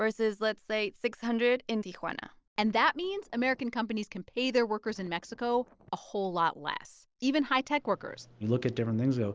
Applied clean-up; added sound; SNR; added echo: neural separator model SepFormer DNS4.